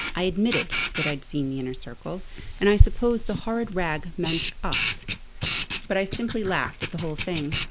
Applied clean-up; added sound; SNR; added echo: neural mask model Resemble Enhance denoiser.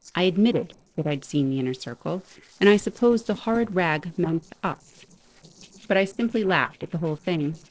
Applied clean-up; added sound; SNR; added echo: neural separator model SepFormer DNS4.